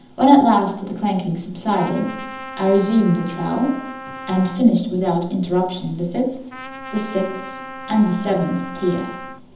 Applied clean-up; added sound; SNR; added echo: none; Trumpet; 16 dB; reverberation time 0.8 s.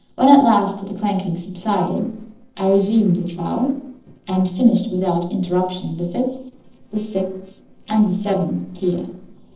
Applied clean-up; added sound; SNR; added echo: neural separator model SepFormer DNS4.